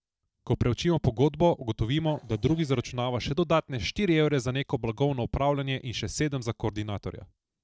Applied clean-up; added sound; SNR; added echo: neural separator model SepFormer DNS4.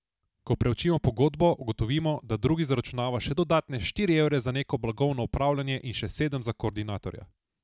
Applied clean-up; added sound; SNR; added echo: none; none; none; none.